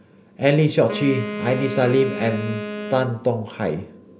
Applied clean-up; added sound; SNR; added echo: none; Wind instrument, woodwind instrument; 9 dB; none.